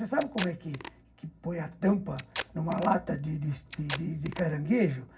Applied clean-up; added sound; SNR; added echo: none; Packing tape, duct tape; 11 dB; reverberation time 0.4 s.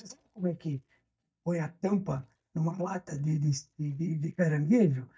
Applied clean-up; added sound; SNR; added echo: neural mask model DeepFilterNet 3.